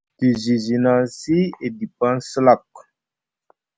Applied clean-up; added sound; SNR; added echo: none; none; none; none.